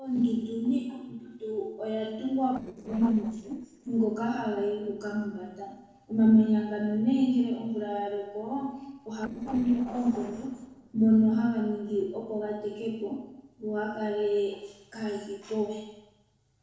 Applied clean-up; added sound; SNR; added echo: neural separator model SepFormer DNS4.